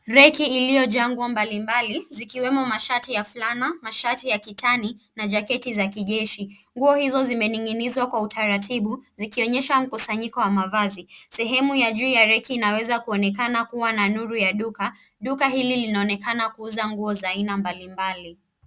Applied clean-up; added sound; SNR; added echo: none; none; none; none.